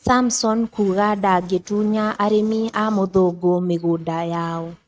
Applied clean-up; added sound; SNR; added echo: neural mask model RNNoise.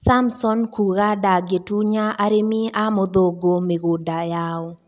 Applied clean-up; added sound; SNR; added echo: none; none; none; none.